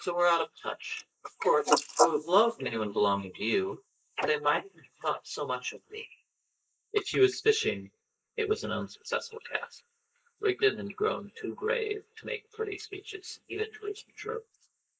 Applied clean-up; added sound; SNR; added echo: neural mask model Resemble Enhance denoiser.